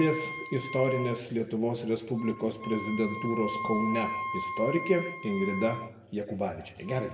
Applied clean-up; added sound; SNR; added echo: none; Wind instrument, woodwind instrument; 8 dB; reverberation time 0.8 s.